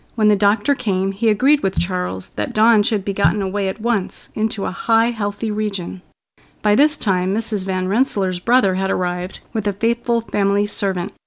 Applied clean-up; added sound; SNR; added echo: none; none; none; none.